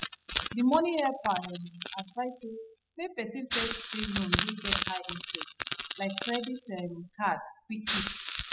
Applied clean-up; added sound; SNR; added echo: classical method spectral subtraction.